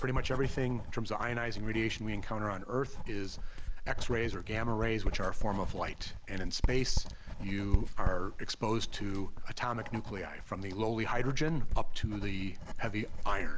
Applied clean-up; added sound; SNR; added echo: none; Writing; -3 dB; none.